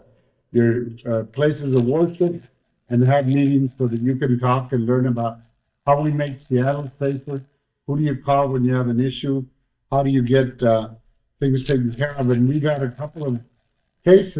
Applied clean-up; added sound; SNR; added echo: neural mask model DeepFilterNet 3.